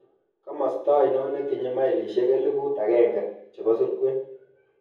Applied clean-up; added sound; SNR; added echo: none; none; none; reverberation time 0.7 s.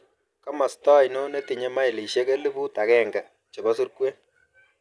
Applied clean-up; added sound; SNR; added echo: none; none; none; none.